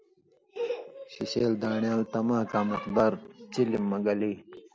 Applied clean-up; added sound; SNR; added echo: none; none; none; none.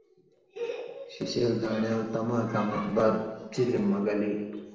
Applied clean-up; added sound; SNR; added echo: none; none; none; reverberation time 1.0 s.